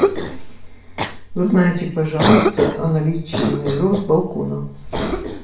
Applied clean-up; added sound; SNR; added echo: none; Cough; 4 dB; reverberation time 0.5 s.